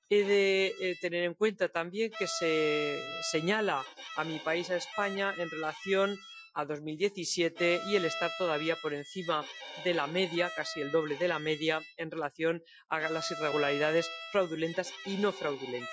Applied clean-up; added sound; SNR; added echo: classical method Wiener filter.